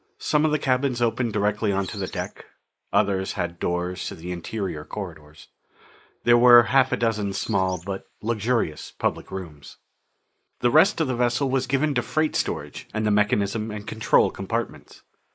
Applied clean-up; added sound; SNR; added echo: neural mask model Resemble Enhance denoiser.